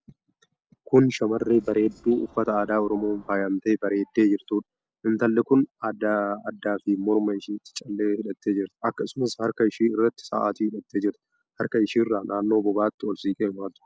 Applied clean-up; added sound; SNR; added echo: neural separator model SepFormer DNS4.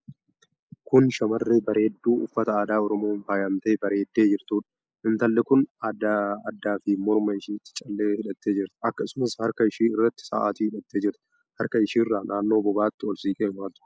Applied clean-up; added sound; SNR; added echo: neural mask model Resemble Enhance denoiser.